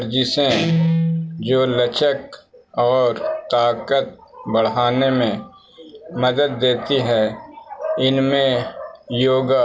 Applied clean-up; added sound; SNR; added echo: none; Guitar; 4 dB; none.